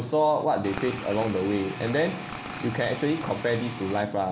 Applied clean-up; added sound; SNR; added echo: none; Tools; 12 dB; none.